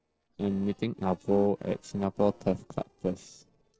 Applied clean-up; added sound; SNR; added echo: neural separator model SepFormer DNS4.